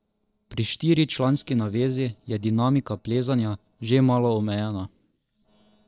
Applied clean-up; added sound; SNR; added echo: neural separator model SepFormer DNS4.